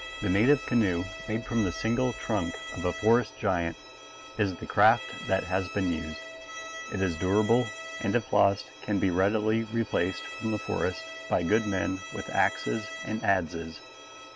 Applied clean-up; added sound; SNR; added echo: none; Bowed string instrument; 13 dB; none.